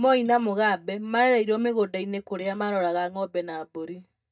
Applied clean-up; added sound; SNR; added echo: neural mask model DeepFilterNet 3.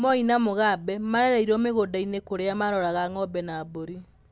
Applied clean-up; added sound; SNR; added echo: none; none; none; none.